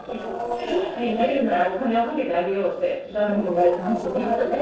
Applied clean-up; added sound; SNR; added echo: neural separator model SepFormer DNS4.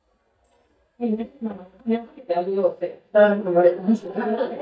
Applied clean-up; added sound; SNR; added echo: neural mask model DeepFilterNet 3.